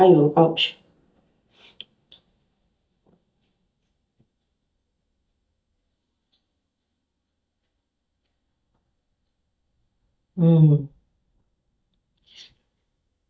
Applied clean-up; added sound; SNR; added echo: neural mask model DeepFilterNet 3.